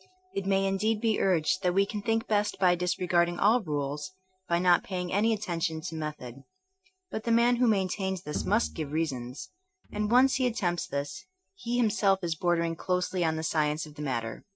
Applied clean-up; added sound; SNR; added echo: neural mask model RNNoise.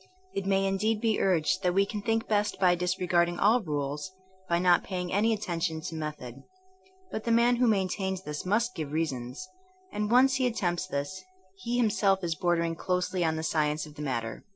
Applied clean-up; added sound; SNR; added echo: none; none; none; none.